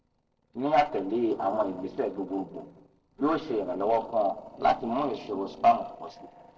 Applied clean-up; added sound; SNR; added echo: neural separator model SepFormer DNS4.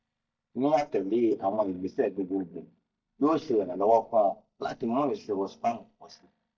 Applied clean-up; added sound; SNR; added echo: neural mask model DeepFilterNet 3.